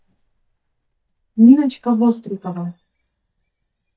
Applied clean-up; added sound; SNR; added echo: neural mask model DeepFilterNet 3.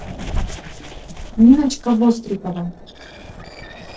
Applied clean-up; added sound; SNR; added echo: neural separator model SepFormer DNS4.